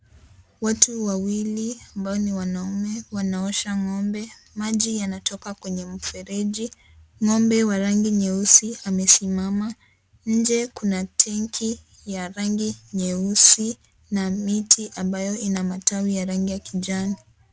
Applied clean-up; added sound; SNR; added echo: none; none; none; none.